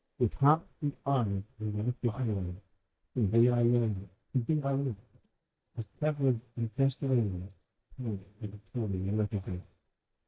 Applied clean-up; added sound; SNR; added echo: neural mask model DeepFilterNet 3.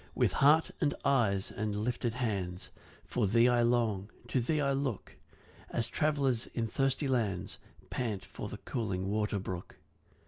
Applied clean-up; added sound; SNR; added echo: none; none; none; none.